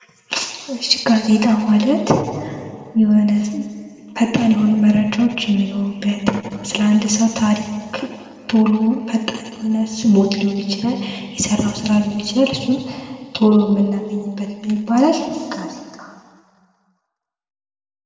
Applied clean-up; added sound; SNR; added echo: none; none; none; reverberation time 1.8 s.